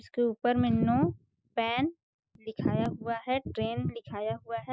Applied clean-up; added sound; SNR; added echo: none; none; none; none.